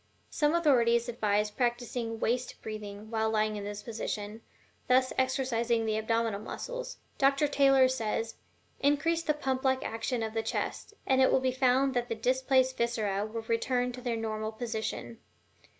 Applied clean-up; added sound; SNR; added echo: none; none; none; none.